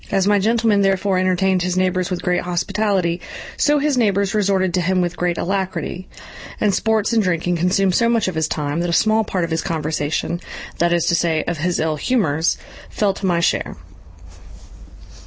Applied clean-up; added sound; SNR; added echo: none; none; none; none.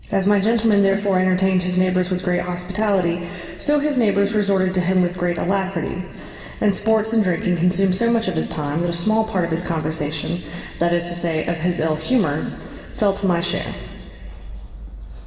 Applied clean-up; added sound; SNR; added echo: none; none; none; reverberation time 2.5 s.